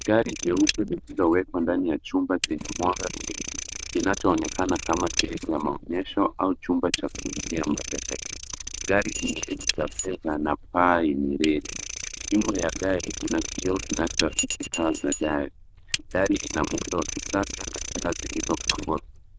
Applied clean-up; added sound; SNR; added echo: neural diffusion model UNIVERSE++.